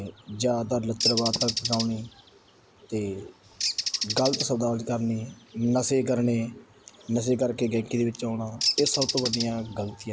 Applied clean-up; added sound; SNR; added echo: none; Bird; 6 dB; none.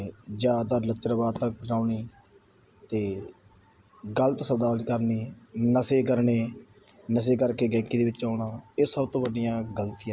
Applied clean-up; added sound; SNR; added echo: none; none; none; none.